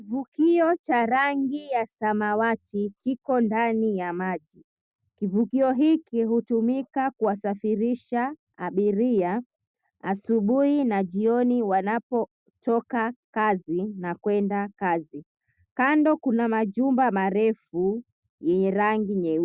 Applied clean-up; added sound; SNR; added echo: none; none; none; none.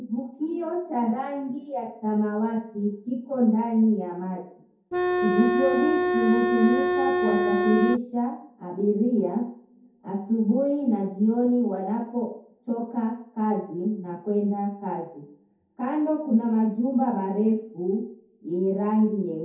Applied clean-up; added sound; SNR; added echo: none; Organ; -2 dB; reverberation time 0.6 s.